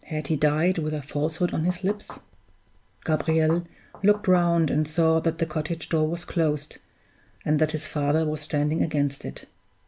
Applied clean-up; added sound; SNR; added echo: none; Knock / Wood; 18 dB; none.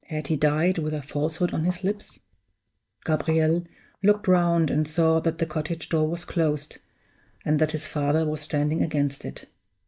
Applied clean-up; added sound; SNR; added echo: neural mask model DeepFilterNet 3.